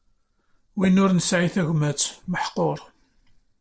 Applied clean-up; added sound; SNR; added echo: neural separator model SepFormer DNS4.